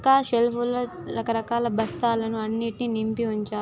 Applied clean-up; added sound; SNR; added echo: none; Slam; 19 dB; none.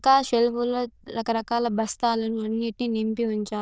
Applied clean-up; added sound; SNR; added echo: neural diffusion model UNIVERSE++.